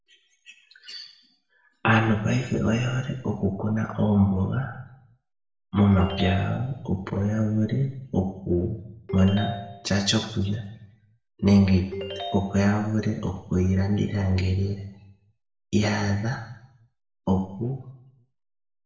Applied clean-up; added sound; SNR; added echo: none; Ringtone; 11 dB; reverberation time 0.7 s.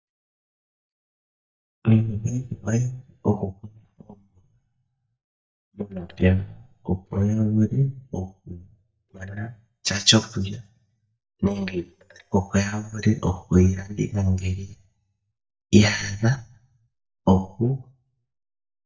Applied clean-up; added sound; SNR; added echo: neural mask model DeepFilterNet 3.